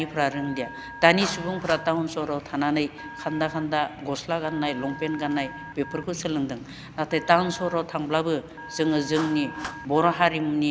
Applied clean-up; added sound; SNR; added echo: none; Clapping + Telephone; 15 dB; none.